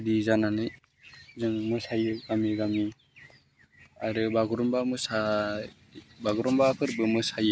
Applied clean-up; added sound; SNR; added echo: none; none; none; none.